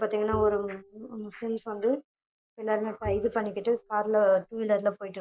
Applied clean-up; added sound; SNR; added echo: none; Bowed string instrument; 14 dB; none.